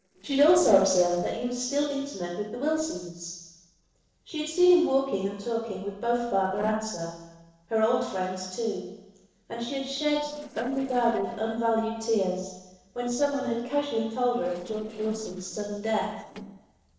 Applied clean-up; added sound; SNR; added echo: neural separator model SepFormer DNS4.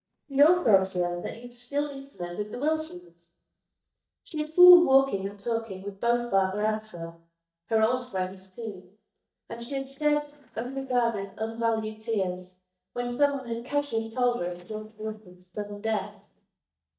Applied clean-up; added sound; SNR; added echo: neural mask model DeepFilterNet 3.